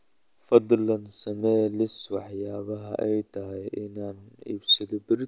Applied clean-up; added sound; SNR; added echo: none; none; none; none.